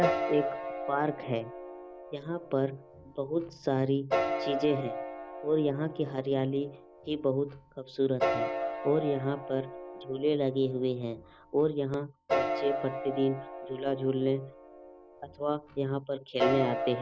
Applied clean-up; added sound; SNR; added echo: none; Piano; 5 dB; none.